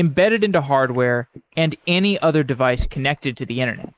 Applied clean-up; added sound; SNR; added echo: neural mask model Resemble Enhance denoiser.